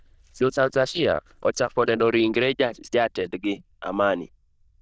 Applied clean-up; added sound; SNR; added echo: neural diffusion model UNIVERSE++.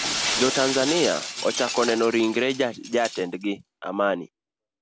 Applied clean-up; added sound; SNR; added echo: none; Shatter; 6 dB; none.